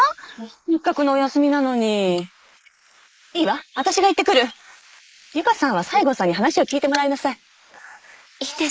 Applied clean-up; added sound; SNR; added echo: neural mask model Resemble Enhance denoiser.